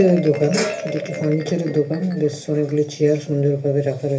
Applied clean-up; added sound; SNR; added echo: none; Marimba, xylophone; 14 dB; reverberation time 0.3 s.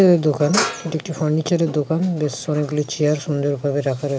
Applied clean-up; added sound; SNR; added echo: none; none; none; none.